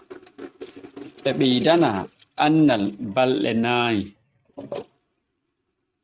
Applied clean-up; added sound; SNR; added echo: neural mask model RNNoise.